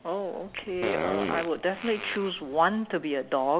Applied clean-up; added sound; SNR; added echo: none; Fart; 6 dB; none.